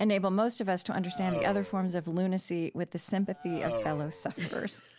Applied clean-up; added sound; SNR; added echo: none; Race car, auto racing; 9 dB; none.